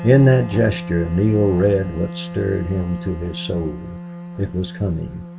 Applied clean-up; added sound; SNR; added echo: none; Wind instrument, woodwind instrument; 12 dB; none.